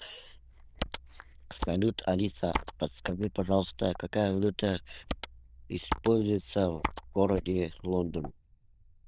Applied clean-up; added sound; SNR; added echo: neural diffusion model UNIVERSE++.